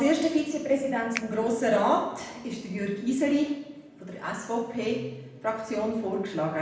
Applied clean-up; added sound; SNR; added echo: none; Finger snapping; 10 dB; reverberation time 0.8 s.